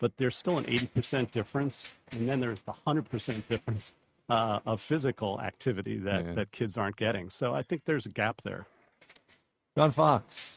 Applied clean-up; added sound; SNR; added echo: neural mask model RNNoise.